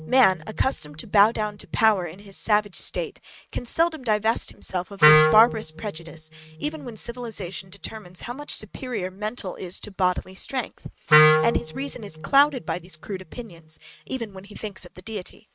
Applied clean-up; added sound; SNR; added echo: neural mask model RNNoise.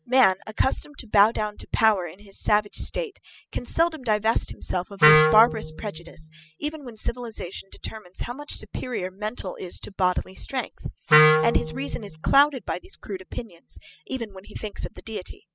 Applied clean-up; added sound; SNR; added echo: classical method spectral subtraction.